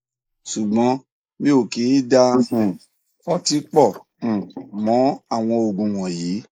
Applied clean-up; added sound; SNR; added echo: neural mask model Resemble Enhance denoiser.